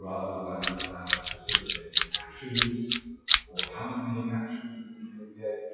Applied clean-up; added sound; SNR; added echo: classical method WPE with log-MMSE.